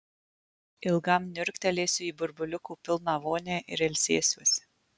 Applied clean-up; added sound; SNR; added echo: none; none; none; none.